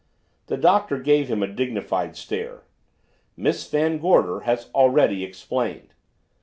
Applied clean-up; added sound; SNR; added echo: none; none; none; none.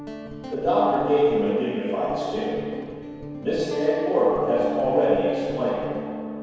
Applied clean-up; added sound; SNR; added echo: none; Guitar; 10 dB; reverberation time 1.9 s.